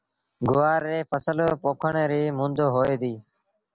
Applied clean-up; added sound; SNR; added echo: none; none; none; none.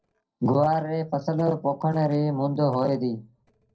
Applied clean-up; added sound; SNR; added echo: neural separator model SepFormer DNS4.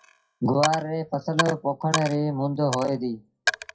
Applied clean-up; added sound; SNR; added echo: classical method WPE with log-MMSE.